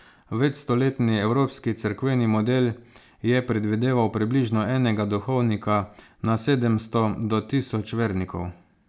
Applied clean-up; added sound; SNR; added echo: none; none; none; none.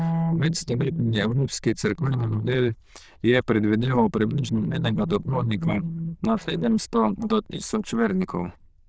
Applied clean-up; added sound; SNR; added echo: neural diffusion model UNIVERSE++.